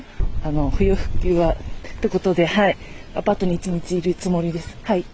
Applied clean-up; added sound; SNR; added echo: none; none; none; none.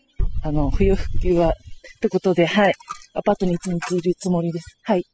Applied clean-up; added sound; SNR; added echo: classical method spectral subtraction.